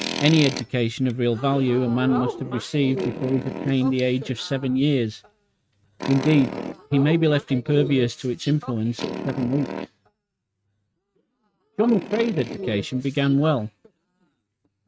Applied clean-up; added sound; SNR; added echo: neural mask model RNNoise.